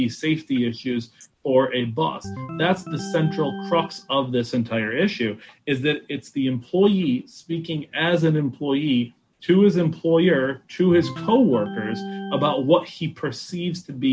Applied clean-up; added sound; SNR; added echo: none; Organ; 12 dB; none.